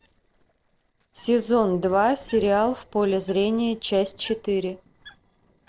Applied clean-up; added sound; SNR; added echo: neural separator model SepFormer DNS4.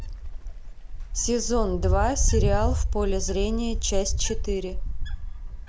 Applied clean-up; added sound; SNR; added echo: none; Wind; -3 dB; none.